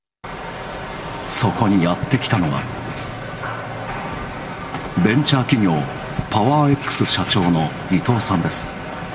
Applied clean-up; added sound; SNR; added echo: none; Writing; 11 dB; reverberation time 1.7 s.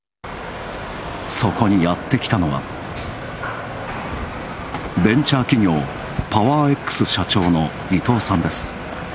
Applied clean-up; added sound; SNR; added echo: none; none; none; none.